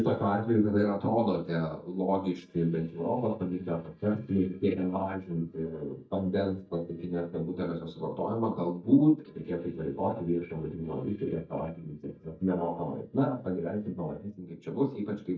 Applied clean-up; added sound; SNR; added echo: neural mask model DeepFilterNet 3.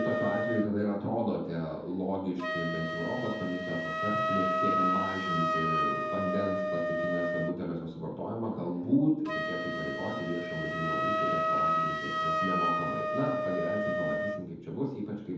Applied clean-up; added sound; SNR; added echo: none; Wind instrument, woodwind instrument; -1 dB; reverberation time 0.9 s.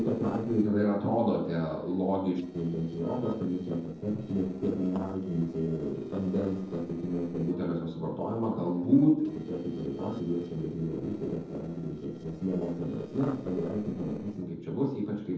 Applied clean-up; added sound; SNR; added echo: neural separator model SepFormer DNS4.